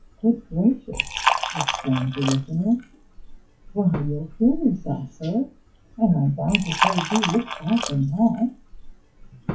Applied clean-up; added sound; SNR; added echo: classical method WPE with log-MMSE.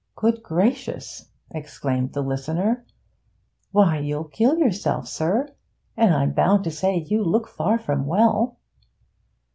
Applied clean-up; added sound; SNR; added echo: none; none; none; none.